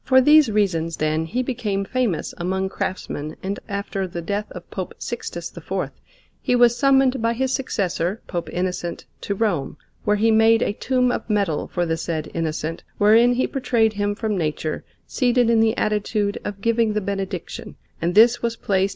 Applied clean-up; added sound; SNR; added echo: none; none; none; none.